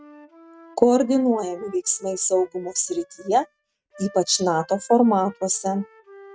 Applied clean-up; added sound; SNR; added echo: neural mask model RNNoise.